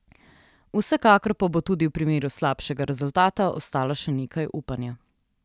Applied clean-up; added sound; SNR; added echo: none; none; none; none.